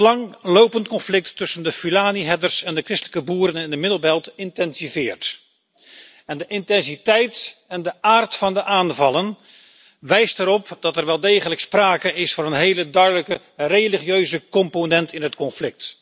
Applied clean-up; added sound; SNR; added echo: none; none; none; none.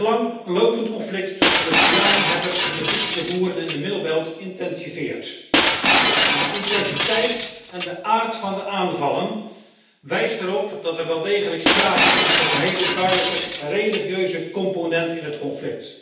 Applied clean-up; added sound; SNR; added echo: none; Shatter; -4 dB; reverberation time 0.9 s.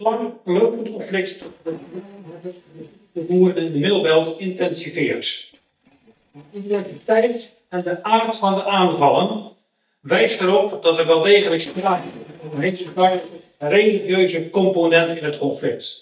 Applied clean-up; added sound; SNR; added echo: neural mask model DeepFilterNet 3.